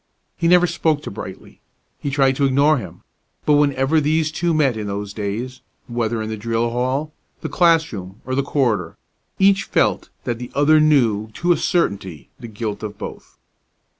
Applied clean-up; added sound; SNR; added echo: none; none; none; none.